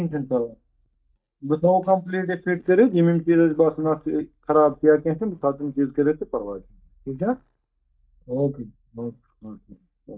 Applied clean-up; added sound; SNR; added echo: neural mask model DeepFilterNet 3.